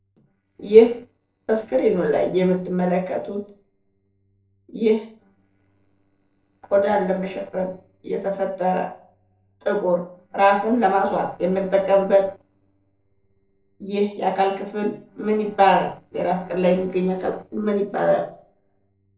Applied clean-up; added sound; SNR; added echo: neural separator model SepFormer DNS4.